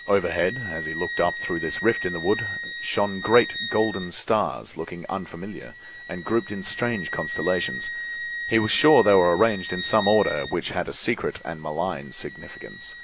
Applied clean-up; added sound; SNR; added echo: none; Wind instrument, woodwind instrument; 9 dB; none.